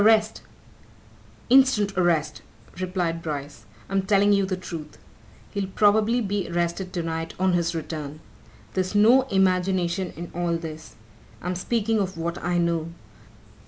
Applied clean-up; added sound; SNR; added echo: none; none; none; none.